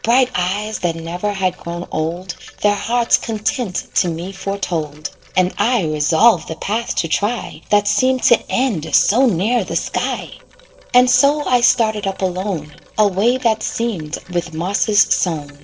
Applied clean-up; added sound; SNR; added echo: neural separator model SepFormer DNS4.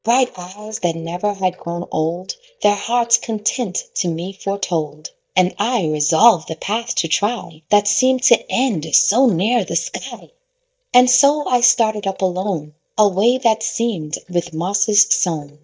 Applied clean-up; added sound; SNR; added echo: neural mask model DeepFilterNet 3.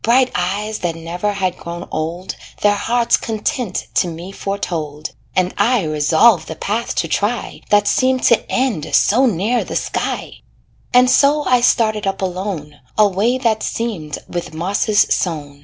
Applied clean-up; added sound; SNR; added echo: none; none; none; none.